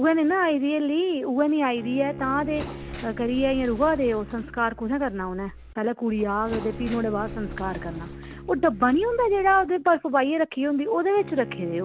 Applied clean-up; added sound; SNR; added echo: none; Bowed string instrument + Bird; 15 dB; none.